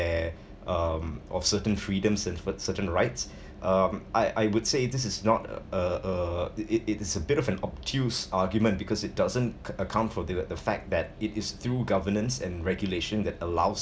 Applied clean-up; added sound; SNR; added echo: none; none; none; none.